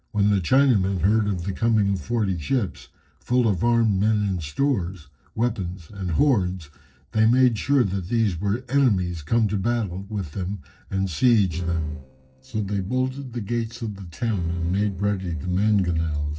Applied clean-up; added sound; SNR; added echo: neural separator model SepFormer DNS4.